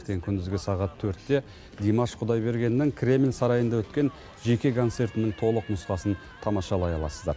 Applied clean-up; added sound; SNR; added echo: none; none; none; none.